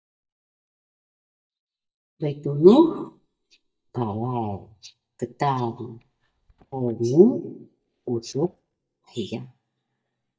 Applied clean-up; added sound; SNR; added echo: neural mask model DeepFilterNet 3.